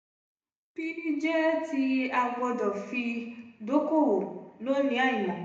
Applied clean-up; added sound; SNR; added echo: none; none; none; reverberation time 0.9 s.